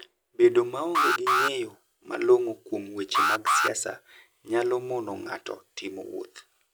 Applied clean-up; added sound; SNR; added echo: none; Alarm; -1 dB; none.